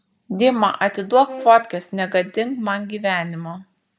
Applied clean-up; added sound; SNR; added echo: none; Brass instrument; 19 dB; none.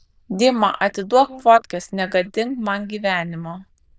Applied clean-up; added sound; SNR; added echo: neural diffusion model UNIVERSE++.